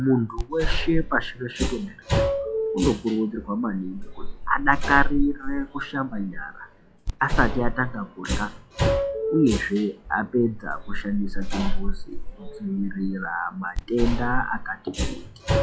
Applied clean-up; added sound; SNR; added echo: classical method log-MMSE.